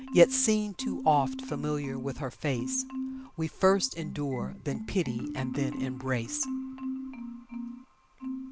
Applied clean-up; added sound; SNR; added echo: none; Marimba, xylophone; 7 dB; none.